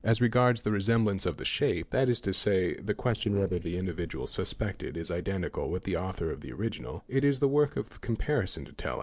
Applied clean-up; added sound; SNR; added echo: neural separator model SepFormer DNS4.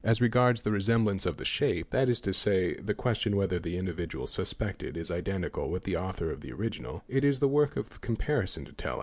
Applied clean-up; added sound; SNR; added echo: none; none; none; none.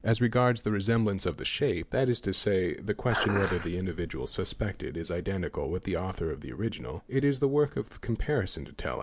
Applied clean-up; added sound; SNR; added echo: none; Dishes, pots, and pans; 7 dB; none.